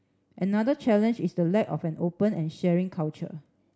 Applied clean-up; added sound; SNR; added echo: none; none; none; none.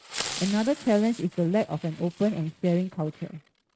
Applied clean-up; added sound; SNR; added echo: neural mask model RNNoise.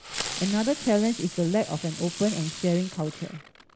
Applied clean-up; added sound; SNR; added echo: none; Fireworks; 10 dB; none.